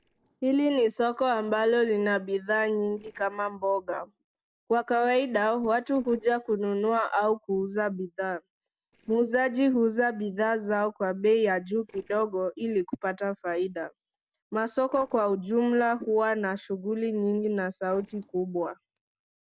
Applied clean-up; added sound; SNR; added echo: neural separator model SepFormer DNS4.